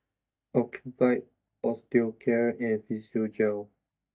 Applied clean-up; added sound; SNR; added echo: neural mask model DeepFilterNet 3.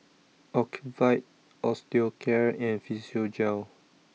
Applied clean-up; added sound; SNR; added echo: none; none; none; none.